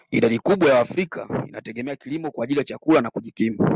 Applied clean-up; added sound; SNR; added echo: none; none; none; none.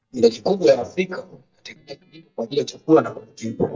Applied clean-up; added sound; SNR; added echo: neural mask model DeepFilterNet 3.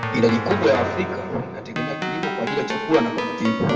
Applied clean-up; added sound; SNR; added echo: none; Keyboard (musical); 5 dB; reverberation time 2.0 s.